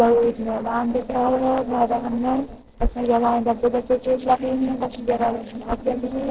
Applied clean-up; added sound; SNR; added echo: neural separator model SepFormer DNS4.